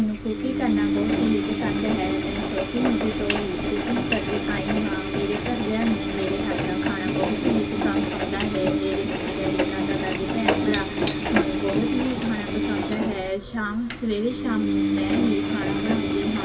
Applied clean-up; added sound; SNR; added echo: none; Engine; -2 dB; reverberation time 0.1 s.